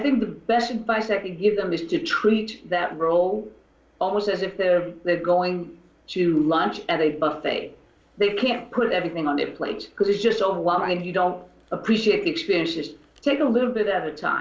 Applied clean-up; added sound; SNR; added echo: none; none; none; none.